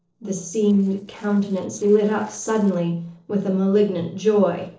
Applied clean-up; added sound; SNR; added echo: neural separator model SepFormer DNS4.